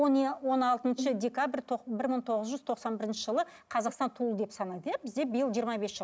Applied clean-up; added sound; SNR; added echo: neural mask model Resemble Enhance denoiser.